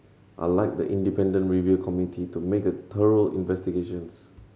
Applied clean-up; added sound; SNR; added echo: none; none; none; none.